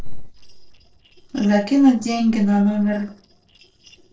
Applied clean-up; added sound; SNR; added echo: neural separator model SepFormer DNS4.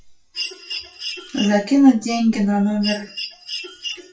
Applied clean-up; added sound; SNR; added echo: classical method WPE with log-MMSE.